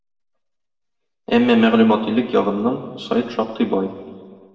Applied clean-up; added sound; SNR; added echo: none; none; none; reverberation time 1.4 s.